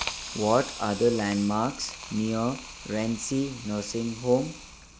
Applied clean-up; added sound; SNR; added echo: none; Hiss; 12 dB; none.